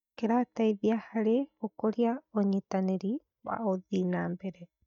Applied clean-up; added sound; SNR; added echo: neural mask model DeepFilterNet 3.